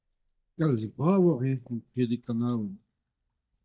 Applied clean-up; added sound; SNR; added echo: neural mask model DeepFilterNet 3.